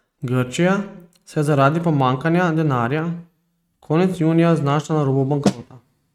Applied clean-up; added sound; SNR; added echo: neural mask model RNNoise.